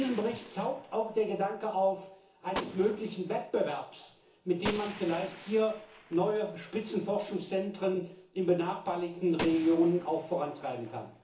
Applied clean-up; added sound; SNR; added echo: none; Gunshot, gunfire; 14 dB; reverberation time 0.7 s.